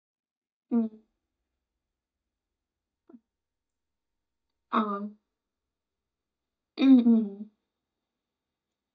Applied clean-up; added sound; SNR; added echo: neural mask model DeepFilterNet 3.